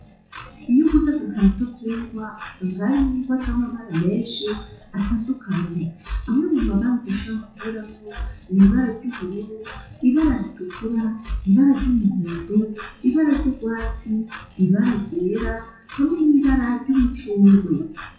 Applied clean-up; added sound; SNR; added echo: classical method WPE with log-MMSE.